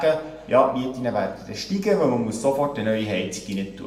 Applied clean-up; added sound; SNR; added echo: none; none; none; reverberation time 0.6 s.